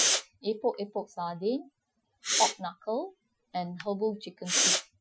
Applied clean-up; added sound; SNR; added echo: classical method Wiener filter.